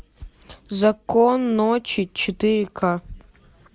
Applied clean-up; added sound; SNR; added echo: none; none; none; none.